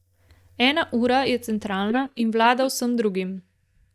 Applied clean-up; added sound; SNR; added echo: neural mask model DeepFilterNet 3.